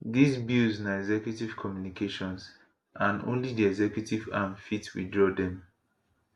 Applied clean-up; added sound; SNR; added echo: none; none; none; none.